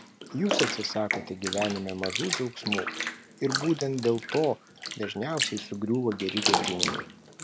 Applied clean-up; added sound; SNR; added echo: none; Bathtub (filling or washing); 2 dB; none.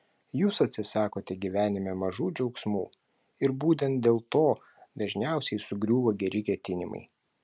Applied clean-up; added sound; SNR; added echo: none; none; none; none.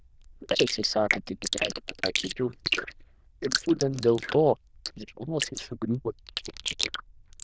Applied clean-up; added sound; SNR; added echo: neural diffusion model UNIVERSE++.